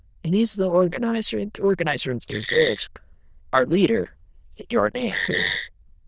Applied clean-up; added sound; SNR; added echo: neural diffusion model UNIVERSE++.